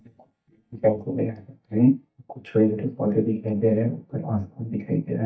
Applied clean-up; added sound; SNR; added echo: neural mask model DeepFilterNet 3.